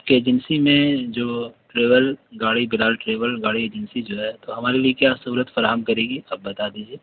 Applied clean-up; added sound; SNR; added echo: none; none; none; none.